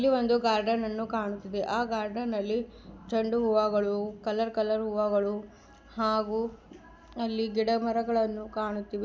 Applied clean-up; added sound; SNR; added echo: none; none; none; none.